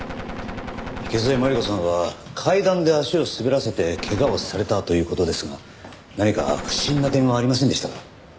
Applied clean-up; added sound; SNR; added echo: none; Gunshot, gunfire; 13 dB; none.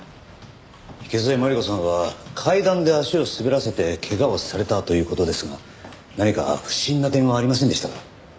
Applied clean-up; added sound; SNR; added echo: none; none; none; none.